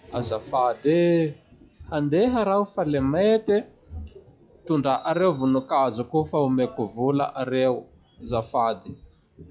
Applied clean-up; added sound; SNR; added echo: classical method log-MMSE.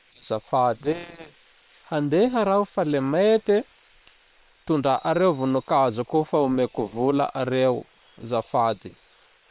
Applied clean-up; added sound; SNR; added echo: neural separator model SepFormer WHAM!.